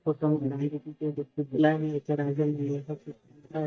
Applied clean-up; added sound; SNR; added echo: neural mask model DeepFilterNet 3.